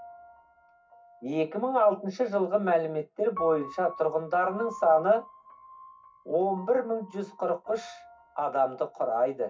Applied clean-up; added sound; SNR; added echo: none; Piano; 18 dB; reverberation time 0.4 s.